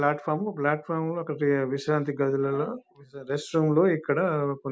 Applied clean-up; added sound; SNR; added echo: none; none; none; none.